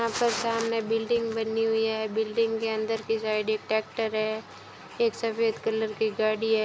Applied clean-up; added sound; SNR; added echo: none; none; none; none.